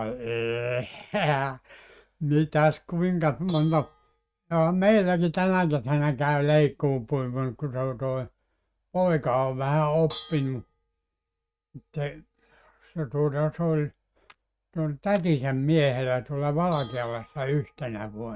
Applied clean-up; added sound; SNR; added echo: neural mask model RNNoise.